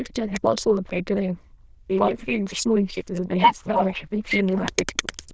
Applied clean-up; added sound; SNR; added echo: neural diffusion model UNIVERSE++.